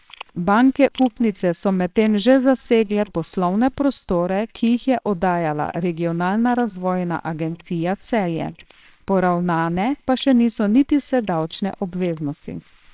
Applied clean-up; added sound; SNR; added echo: neural separator model SepFormer WHAMR!.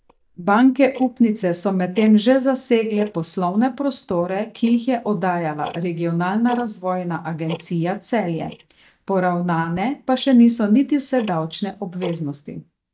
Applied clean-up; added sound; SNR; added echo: neural mask model DeepFilterNet 3.